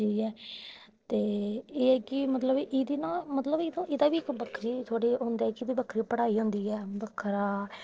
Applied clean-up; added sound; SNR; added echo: neural separator model SepFormer DNS4.